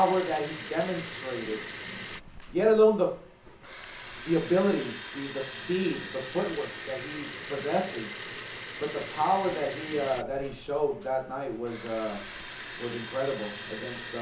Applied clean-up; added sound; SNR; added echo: none; Liquid; 10 dB; reverberation time 0.6 s.